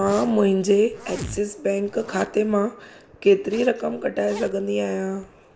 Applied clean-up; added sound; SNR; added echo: none; Zipper (clothing); 18 dB; none.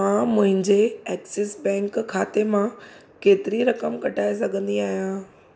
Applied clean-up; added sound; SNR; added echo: none; none; none; none.